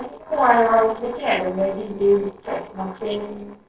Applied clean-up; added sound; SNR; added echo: neural separator model SepFormer DNS4.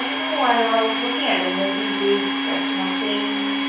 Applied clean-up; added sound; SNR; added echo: none; Domestic sounds, home sounds; -1 dB; reverberation time 0.7 s.